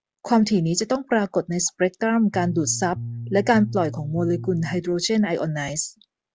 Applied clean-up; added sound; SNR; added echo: none; Bass guitar; 10 dB; none.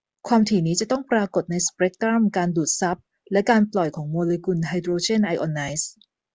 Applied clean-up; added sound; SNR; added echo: none; none; none; none.